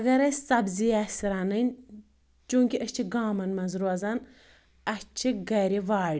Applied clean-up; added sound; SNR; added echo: none; none; none; none.